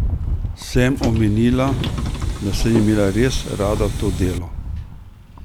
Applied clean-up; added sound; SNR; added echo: none; Rattle + Subway, metro, underground; 4 dB; none.